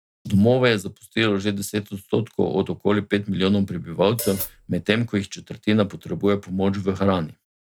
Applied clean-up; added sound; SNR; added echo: none; Hi-hat; 11 dB; none.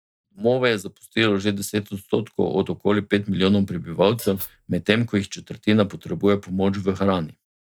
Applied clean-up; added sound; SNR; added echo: neural mask model DeepFilterNet 3.